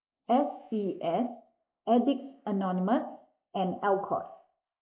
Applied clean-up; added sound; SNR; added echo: neural mask model Resemble Enhance denoiser.